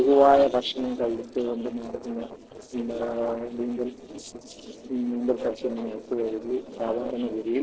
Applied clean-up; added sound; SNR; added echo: neural separator model SepFormer DNS4.